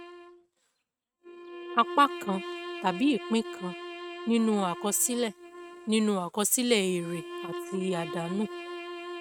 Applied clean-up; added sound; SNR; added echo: neural mask model RNNoise.